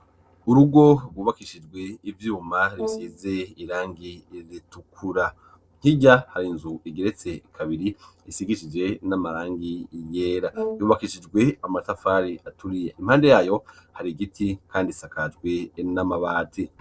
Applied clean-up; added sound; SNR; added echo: neural separator model SepFormer DNS4.